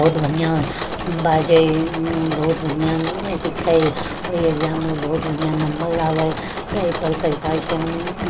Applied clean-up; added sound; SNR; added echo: none; Mechanisms; 6 dB; reverberation time 0.2 s.